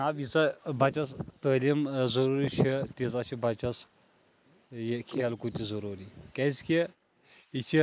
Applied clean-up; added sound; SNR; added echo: neural mask model Resemble Enhance denoiser.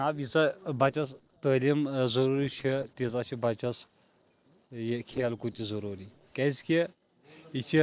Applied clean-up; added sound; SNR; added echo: neural separator model SepFormer DNS4.